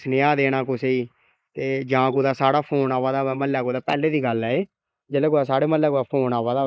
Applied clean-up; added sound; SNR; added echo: neural mask model Resemble Enhance denoiser.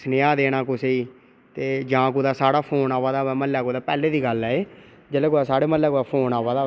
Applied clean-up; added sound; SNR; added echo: none; none; none; none.